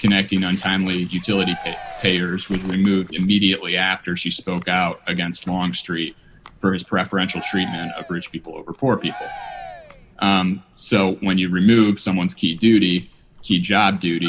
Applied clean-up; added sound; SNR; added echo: none; Cheering; 16 dB; none.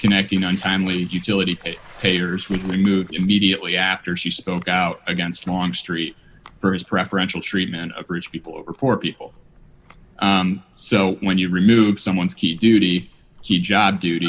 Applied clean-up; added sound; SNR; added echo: none; none; none; none.